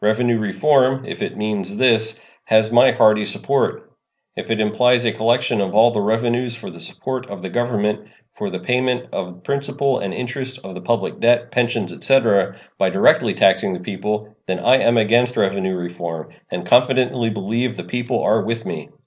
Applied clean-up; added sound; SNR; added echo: none; none; none; none.